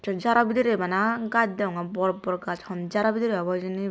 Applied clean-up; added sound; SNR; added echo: none; none; none; none.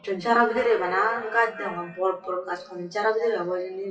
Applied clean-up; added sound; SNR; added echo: classical method WPE with log-MMSE.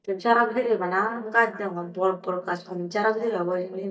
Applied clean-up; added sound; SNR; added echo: neural mask model DeepFilterNet 3.